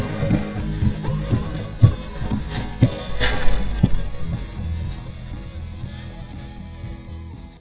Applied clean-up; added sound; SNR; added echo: neural mask model DeepFilterNet 3.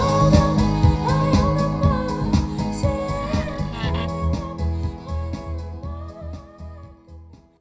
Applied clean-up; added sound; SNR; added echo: none; Wood; 15 dB; reverberation time 0.5 s.